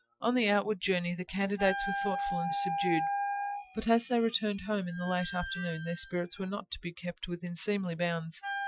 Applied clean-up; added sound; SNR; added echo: classical method Wiener filter.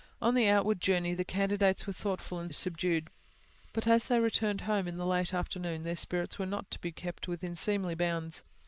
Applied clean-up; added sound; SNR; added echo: neural mask model Resemble Enhance denoiser.